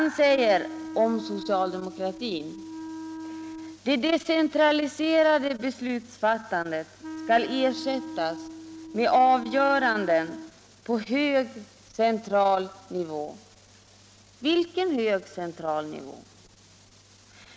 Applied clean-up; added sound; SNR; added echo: none; Wind instrument, woodwind instrument; 12 dB; none.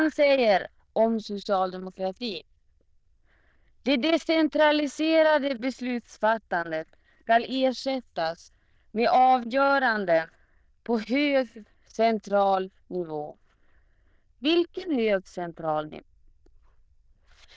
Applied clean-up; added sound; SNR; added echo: neural diffusion model UNIVERSE++.